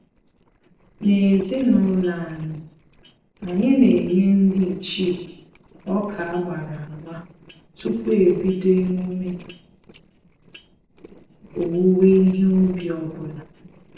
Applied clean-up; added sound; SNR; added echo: neural separator model SepFormer DNS4.